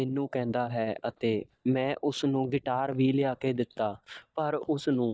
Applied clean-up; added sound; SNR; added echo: neural mask model DeepFilterNet 3.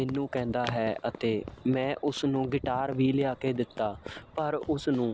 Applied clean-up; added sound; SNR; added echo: none; Run; 17 dB; none.